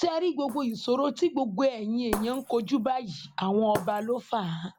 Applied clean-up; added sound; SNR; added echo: none; Shatter; 14 dB; none.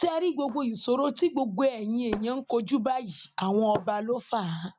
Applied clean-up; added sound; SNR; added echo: neural mask model RNNoise.